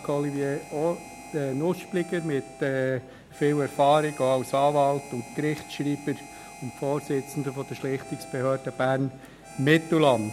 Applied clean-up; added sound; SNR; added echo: none; Harmonica; 19 dB; none.